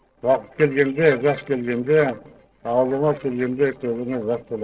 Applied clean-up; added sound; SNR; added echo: neural separator model SepFormer DNS4.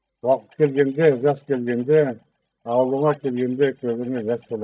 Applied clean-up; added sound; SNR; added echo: neural mask model DeepFilterNet 3.